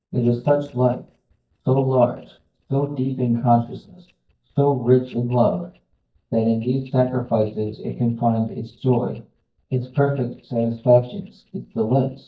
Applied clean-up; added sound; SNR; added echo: neural mask model DeepFilterNet 3.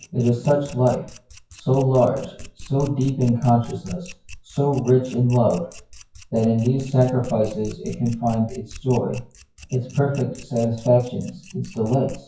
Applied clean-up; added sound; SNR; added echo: classical method WPE with log-MMSE.